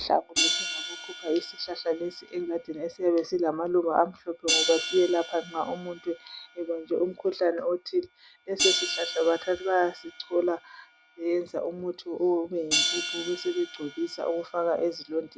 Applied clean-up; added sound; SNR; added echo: none; Hi-hat; 6 dB; none.